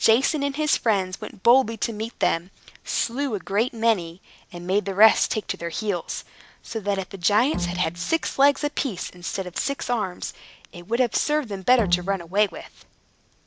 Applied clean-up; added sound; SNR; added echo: none; Bowed string instrument; 9 dB; none.